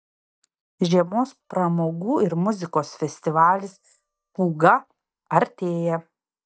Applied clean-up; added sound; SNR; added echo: neural mask model DeepFilterNet 3.